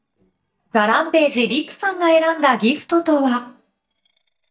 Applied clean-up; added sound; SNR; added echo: neural mask model DeepFilterNet 3.